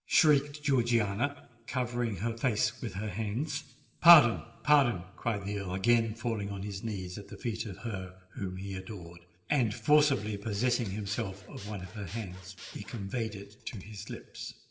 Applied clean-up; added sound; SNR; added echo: none; Zipper (clothing) / Sawing; 20 dB; reverberation time 0.8 s.